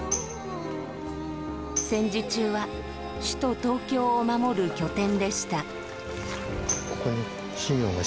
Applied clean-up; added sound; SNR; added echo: none; Tambourine; 10 dB; none.